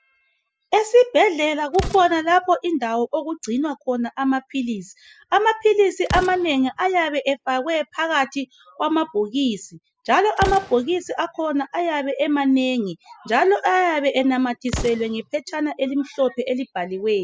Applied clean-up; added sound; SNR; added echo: classical method spectral subtraction.